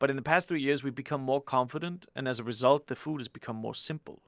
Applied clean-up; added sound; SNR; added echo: none; none; none; none.